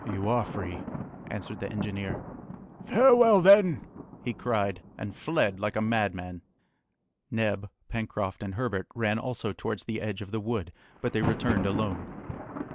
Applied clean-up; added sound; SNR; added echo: none; Thunder; 11 dB; none.